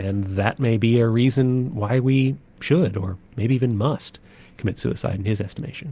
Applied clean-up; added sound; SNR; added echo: none; none; none; none.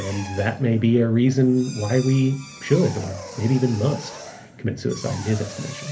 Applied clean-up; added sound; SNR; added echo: none; Drill; 17 dB; reverberation time 0.3 s.